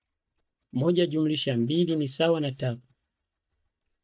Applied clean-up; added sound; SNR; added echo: neural mask model DeepFilterNet 3.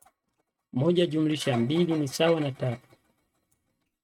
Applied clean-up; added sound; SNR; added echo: neural mask model RNNoise.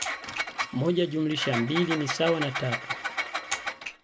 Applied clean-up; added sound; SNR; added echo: none; Engine; 5 dB; none.